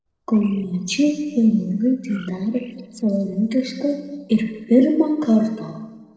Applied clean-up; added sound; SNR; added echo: neural separator model SepFormer DNS4.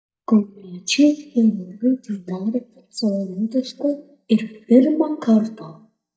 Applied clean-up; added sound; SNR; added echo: neural mask model DeepFilterNet 3.